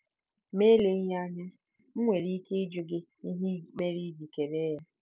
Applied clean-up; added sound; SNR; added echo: none; none; none; none.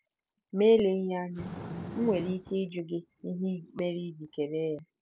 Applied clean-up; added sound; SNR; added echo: none; Fire; 14 dB; none.